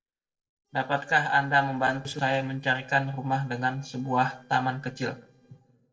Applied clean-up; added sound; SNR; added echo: neural separator model SepFormer DNS4.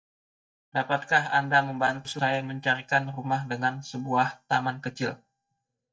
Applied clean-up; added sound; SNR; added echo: neural mask model DeepFilterNet 3.